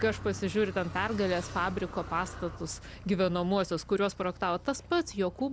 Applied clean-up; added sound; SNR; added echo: none; Car; 13 dB; none.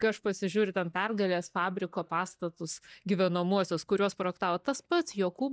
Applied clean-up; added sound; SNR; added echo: neural mask model DeepFilterNet 3.